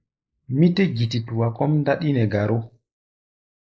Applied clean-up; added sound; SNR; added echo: neural mask model Resemble Enhance denoiser.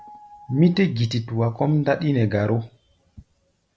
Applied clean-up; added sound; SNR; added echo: none; none; none; none.